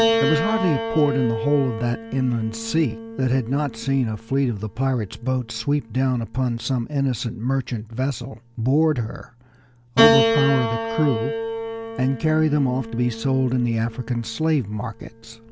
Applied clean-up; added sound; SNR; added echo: none; Piano; 5 dB; none.